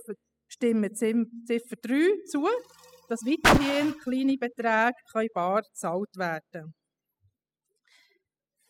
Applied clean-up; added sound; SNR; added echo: classical method spectral subtraction.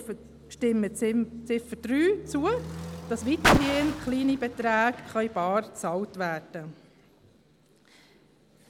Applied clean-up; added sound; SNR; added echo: none; Car; 5 dB; none.